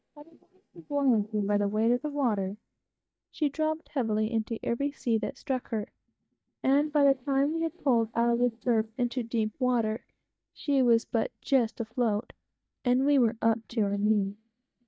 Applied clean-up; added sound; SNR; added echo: neural mask model DeepFilterNet 3.